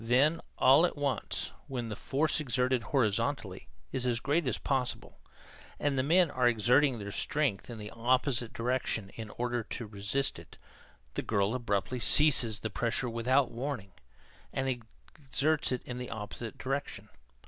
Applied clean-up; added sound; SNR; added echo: none; none; none; none.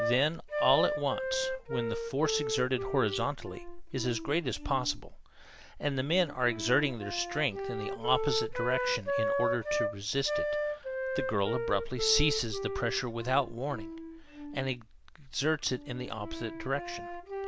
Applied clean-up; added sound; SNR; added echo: none; Wind instrument, woodwind instrument; 4 dB; none.